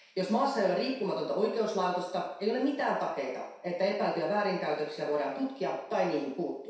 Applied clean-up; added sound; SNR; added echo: none; none; none; reverberation time 0.7 s.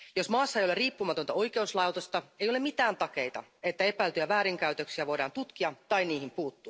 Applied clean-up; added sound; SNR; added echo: none; none; none; none.